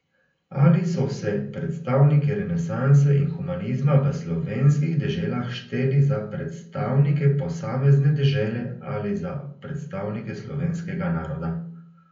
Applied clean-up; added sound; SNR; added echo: none; none; none; reverberation time 0.6 s.